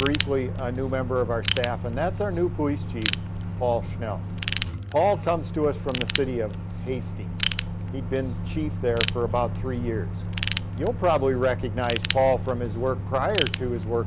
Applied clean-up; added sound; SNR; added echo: none; Ratchet, pawl / Tools + Microwave oven; 2 dB; none.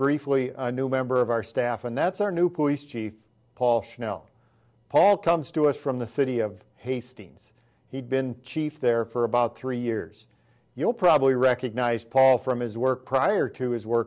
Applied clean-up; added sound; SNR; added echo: none; none; none; none.